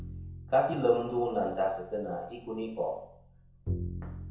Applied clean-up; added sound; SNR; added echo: none; Bowed string instrument; 10 dB; reverberation time 0.5 s.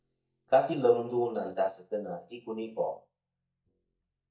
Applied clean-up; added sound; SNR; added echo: neural mask model DeepFilterNet 3.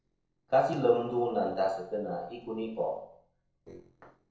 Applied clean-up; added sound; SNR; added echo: neural separator model SepFormer DNS4.